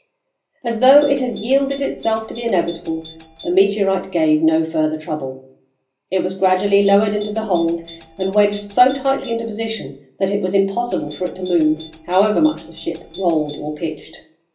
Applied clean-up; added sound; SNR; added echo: none; Doorbell; 18 dB; reverberation time 0.5 s.